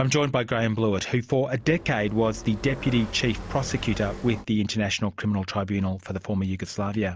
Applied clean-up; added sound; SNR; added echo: none; Motorcycle; 12 dB; none.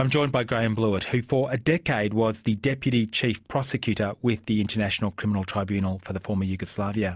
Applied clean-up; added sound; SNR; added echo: none; none; none; none.